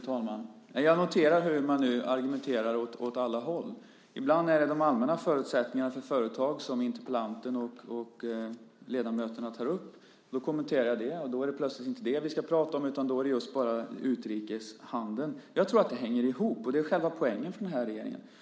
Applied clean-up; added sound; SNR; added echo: none; none; none; none.